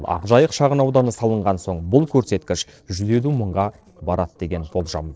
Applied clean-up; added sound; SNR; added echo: neural separator model SepFormer DNS4.